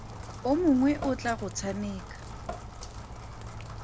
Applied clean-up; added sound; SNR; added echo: none; Drip / Sink (filling or washing) / Water tap, faucet + Rain; 9 dB; none.